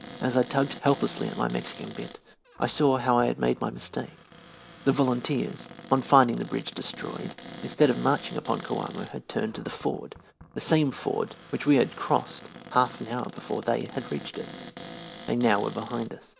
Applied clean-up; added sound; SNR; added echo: none; Cupboard open or close; 17 dB; none.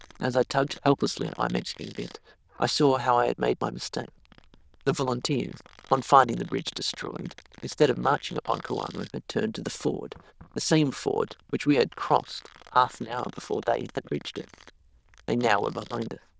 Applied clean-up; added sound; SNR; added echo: neural diffusion model UNIVERSE++.